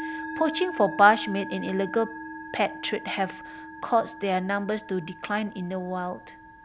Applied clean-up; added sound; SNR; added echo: none; Musical instrument; 12 dB; none.